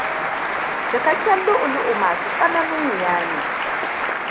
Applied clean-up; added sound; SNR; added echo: none; Applause; 0 dB; none.